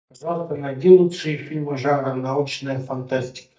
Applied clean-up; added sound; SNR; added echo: neural mask model DeepFilterNet 3.